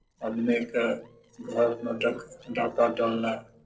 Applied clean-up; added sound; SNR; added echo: neural separator model SepFormer DNS4.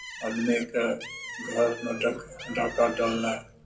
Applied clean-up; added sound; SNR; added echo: none; Bird; 13 dB; reverberation time 0.2 s.